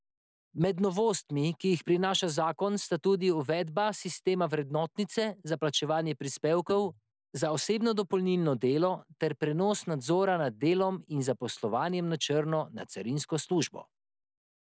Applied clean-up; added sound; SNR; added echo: neural mask model Resemble Enhance denoiser.